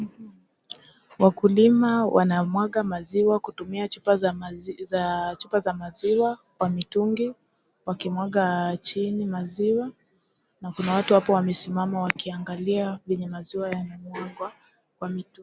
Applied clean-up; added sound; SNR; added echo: none; none; none; none.